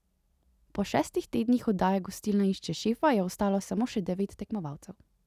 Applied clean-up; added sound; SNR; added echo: none; none; none; none.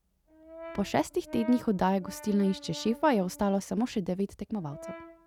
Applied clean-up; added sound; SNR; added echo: none; Brass instrument; 17 dB; none.